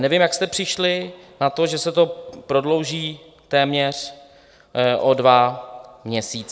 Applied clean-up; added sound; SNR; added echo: none; none; none; none.